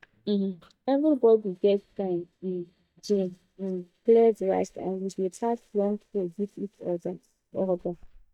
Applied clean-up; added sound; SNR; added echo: neural mask model DeepFilterNet 3.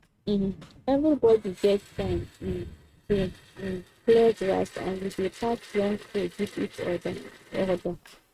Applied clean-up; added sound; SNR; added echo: neural mask model RNNoise.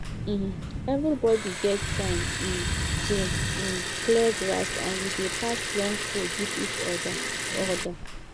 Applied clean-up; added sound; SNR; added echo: none; Liquid + Thunder / Rain; 1 dB; none.